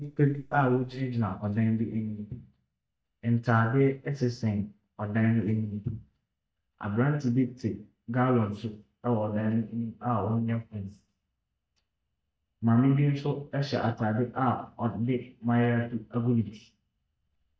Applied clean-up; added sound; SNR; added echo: neural mask model DeepFilterNet 3.